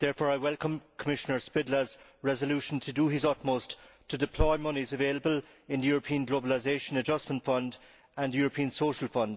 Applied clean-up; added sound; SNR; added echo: none; none; none; none.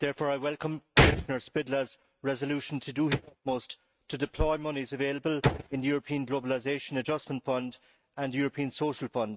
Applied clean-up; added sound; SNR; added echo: neural mask model RNNoise.